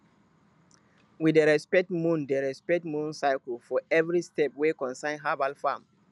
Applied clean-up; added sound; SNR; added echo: none; none; none; none.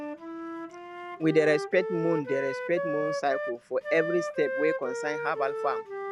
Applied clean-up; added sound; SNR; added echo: none; Wind instrument, woodwind instrument; 4 dB; none.